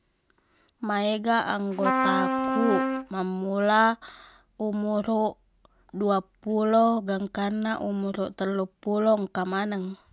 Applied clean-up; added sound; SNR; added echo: none; Trumpet; 0 dB; none.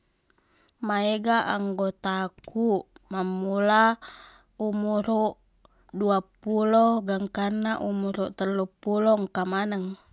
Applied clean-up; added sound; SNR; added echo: none; none; none; none.